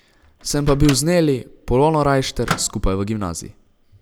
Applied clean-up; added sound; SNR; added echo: none; Microwave oven; 14 dB; none.